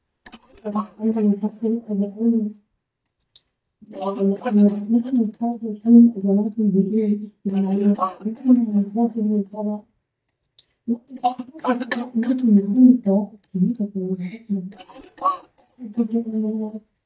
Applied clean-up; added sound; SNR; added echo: neural mask model DeepFilterNet 3.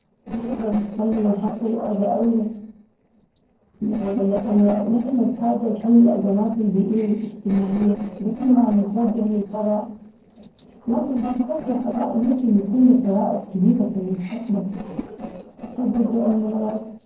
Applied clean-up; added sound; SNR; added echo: neural separator model SepFormer DNS4.